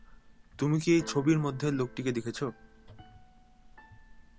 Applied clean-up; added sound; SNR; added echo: none; Keyboard (musical); 18 dB; none.